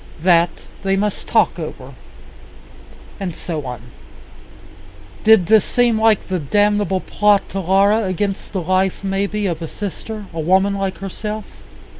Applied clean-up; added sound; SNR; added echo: none; none; none; none.